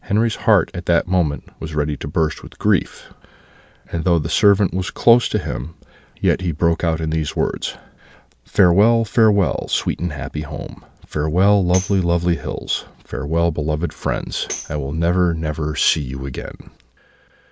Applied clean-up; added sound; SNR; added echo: none; Tambourine; 16 dB; none.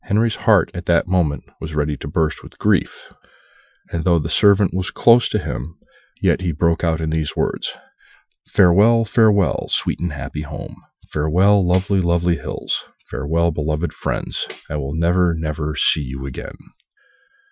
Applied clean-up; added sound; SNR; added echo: classical method Wiener filter.